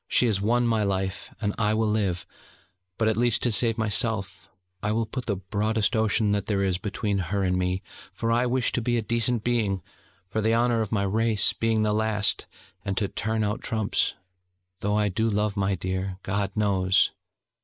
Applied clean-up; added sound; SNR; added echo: neural mask model Resemble Enhance denoiser.